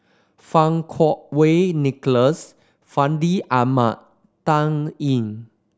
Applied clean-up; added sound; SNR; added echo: none; none; none; none.